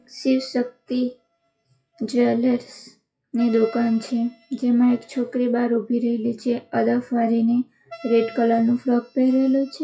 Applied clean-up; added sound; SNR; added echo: classical method WPE with log-MMSE.